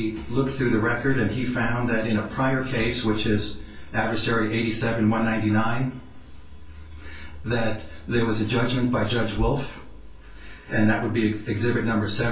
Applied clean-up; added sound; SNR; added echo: none; none; none; reverberation time 0.3 s.